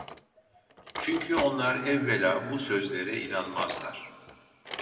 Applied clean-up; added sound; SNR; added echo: none; Drawer open or close; 11 dB; reverberation time 1.7 s.